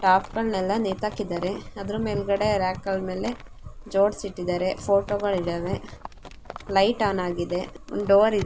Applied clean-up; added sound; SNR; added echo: none; Livestock, farm animals, working animals; 17 dB; none.